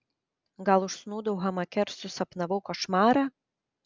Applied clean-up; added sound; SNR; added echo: none; none; none; none.